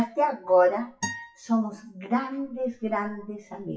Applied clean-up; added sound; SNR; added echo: classical method WPE with log-MMSE.